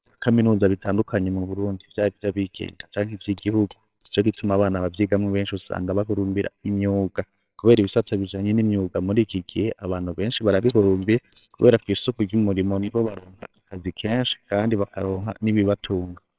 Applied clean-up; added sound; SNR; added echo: neural separator model SepFormer WHAMR!.